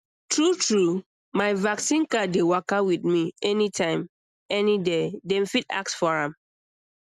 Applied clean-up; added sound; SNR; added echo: none; none; none; none.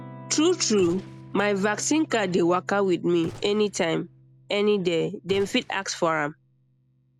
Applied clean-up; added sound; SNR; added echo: none; Gunshot, gunfire + Electric guitar / Strum; 20 dB; none.